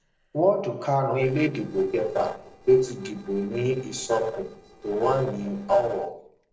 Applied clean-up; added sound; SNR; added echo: neural separator model SepFormer DNS4.